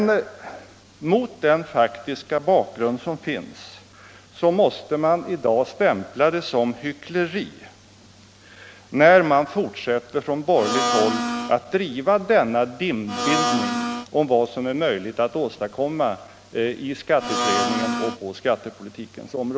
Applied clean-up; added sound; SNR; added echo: none; Domestic sounds, home sounds; 1 dB; none.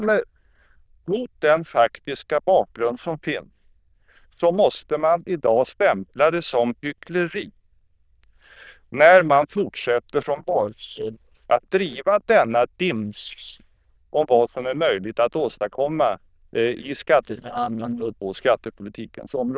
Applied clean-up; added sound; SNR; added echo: neural diffusion model UNIVERSE++.